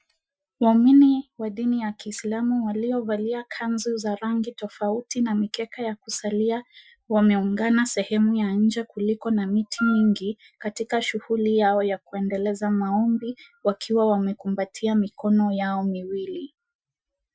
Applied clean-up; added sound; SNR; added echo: classical method Wiener filter.